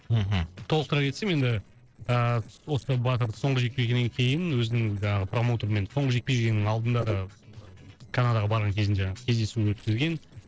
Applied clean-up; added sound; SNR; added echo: neural separator model SepFormer DNS4.